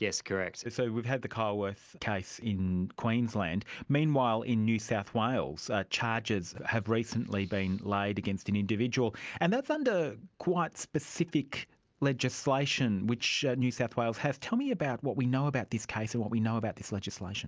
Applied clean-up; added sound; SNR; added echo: none; none; none; none.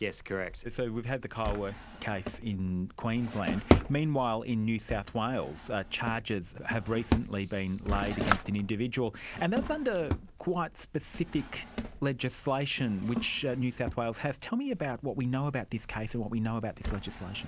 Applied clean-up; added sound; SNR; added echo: none; Drawer open or close; 4 dB; none.